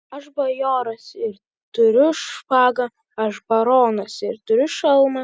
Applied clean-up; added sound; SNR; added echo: none; none; none; none.